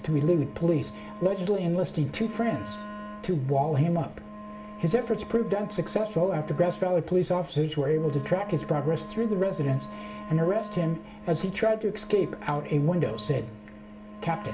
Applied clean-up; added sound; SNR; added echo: none; Wind instrument, woodwind instrument; 15 dB; reverberation time 0.4 s.